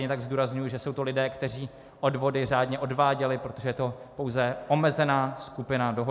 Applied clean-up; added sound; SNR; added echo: none; none; none; none.